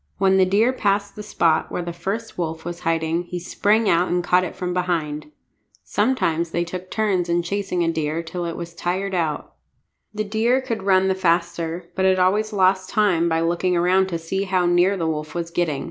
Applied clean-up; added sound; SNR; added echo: none; none; none; none.